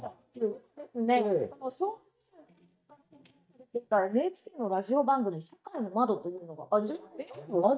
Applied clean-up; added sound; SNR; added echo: neural mask model DeepFilterNet 3.